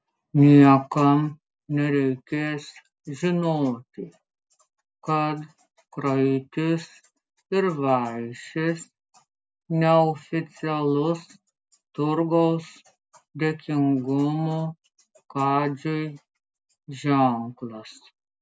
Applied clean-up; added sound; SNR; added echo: none; none; none; none.